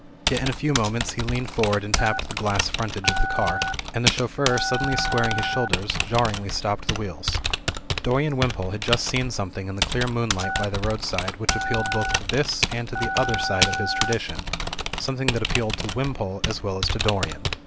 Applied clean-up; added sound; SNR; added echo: none; Telephone + Typing; 1 dB; none.